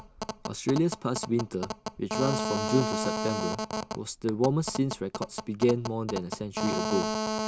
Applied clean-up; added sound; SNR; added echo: none; Telephone; 4 dB; none.